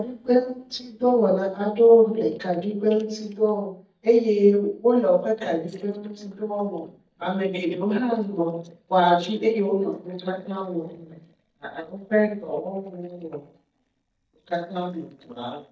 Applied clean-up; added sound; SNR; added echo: neural mask model DeepFilterNet 3.